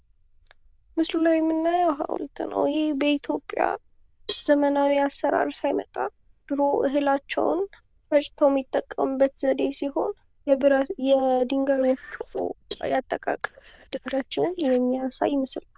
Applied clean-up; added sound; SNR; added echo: neural diffusion model UNIVERSE++.